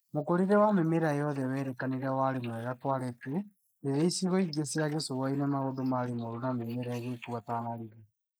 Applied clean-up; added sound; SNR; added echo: neural mask model Resemble Enhance denoiser.